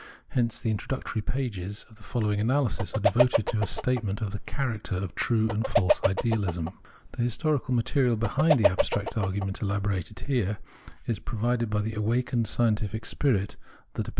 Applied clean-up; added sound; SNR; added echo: none; Chicken, rooster; 3 dB; none.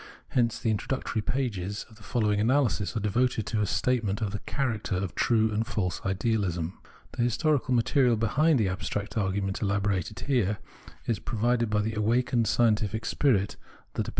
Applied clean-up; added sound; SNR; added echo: none; none; none; none.